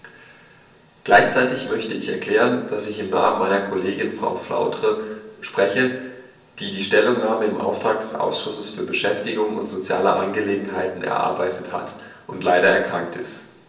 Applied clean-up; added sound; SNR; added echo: none; none; none; reverberation time 0.7 s.